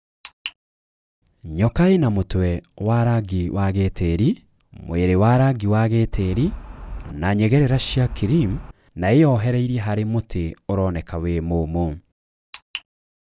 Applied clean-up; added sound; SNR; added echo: none; Wind; 12 dB; none.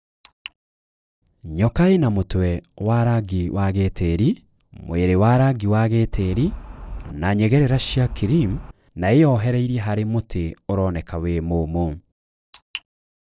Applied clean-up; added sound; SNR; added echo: neural separator model SepFormer DNS4.